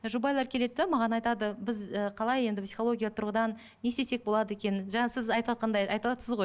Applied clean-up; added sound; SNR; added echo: none; none; none; none.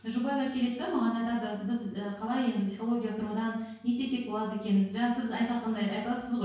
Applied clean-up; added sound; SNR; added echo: none; none; none; reverberation time 0.6 s.